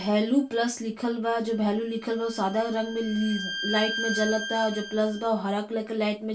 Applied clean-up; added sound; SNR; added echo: none; Bowed string instrument; 10 dB; reverberation time 0.2 s.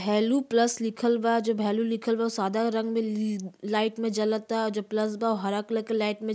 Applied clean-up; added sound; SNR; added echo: none; none; none; none.